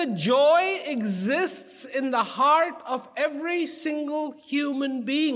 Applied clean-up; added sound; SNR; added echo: none; none; none; none.